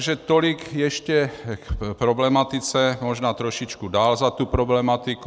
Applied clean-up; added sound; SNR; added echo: none; none; none; none.